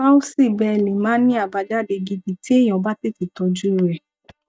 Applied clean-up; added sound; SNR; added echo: neural mask model DeepFilterNet 3.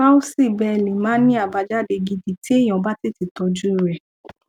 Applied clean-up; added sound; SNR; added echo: none; none; none; none.